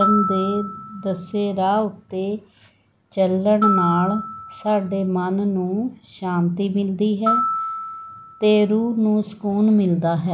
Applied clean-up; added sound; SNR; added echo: none; Glockenspiel; 6 dB; none.